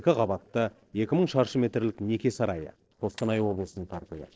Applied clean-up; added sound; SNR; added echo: neural separator model SepFormer DNS4.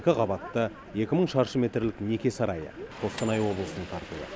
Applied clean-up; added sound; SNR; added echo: none; Microwave oven; 13 dB; none.